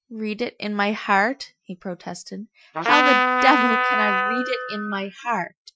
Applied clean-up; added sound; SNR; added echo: classical method Wiener filter.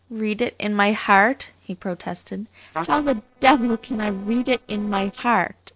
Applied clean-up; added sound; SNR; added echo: neural separator model SepFormer DNS4.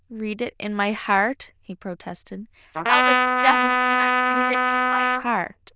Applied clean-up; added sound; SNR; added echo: neural diffusion model UNIVERSE++.